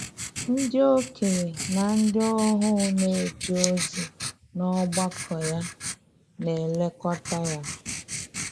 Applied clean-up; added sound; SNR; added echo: neural mask model Resemble Enhance denoiser.